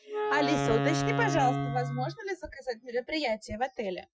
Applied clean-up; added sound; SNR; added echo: classical method Wiener filter.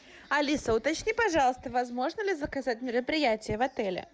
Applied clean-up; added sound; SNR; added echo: none; none; none; none.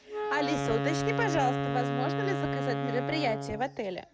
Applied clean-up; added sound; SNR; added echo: none; Wind instrument, woodwind instrument; -1 dB; none.